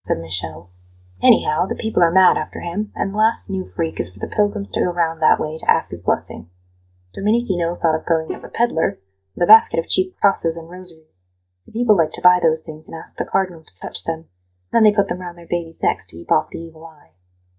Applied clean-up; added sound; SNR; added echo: neural mask model DeepFilterNet 3.